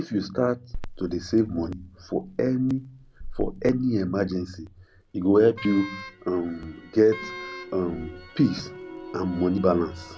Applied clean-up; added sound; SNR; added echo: none; Wind instrument, woodwind instrument + Crackle; 14 dB; none.